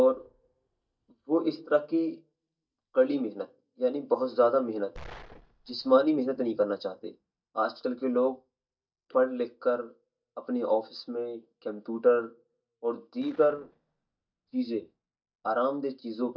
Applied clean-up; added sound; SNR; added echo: neural mask model DeepFilterNet 3.